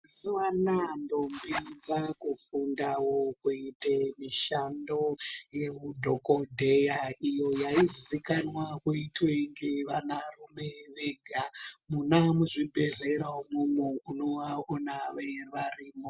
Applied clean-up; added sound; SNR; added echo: none; Zipper (clothing); 12 dB; none.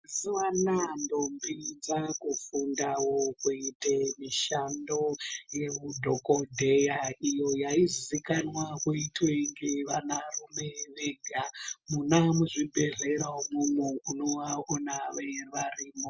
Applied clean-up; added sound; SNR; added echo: none; none; none; none.